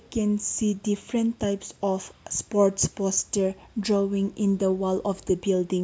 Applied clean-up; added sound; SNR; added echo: none; none; none; none.